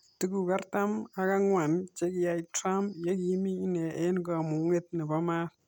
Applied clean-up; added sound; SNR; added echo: none; none; none; none.